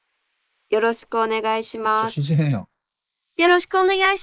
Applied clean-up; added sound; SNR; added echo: neural mask model Resemble Enhance denoiser.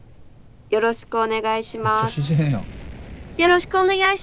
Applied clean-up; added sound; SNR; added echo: none; Fire + Rain; 18 dB; none.